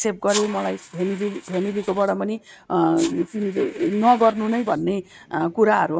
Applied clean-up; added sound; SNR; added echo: neural mask model RNNoise.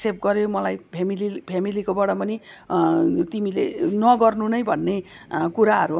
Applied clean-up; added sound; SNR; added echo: none; none; none; none.